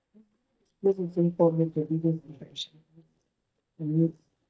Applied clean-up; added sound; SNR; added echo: neural mask model DeepFilterNet 3.